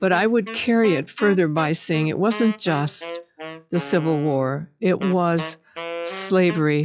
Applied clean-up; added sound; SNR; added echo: classical method log-MMSE.